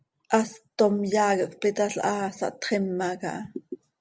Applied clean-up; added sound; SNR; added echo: none; none; none; none.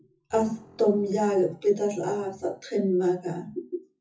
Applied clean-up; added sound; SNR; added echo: classical method WPE with log-MMSE.